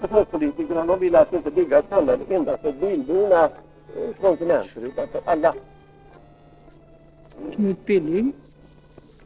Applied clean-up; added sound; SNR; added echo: neural separator model SepFormer DNS4.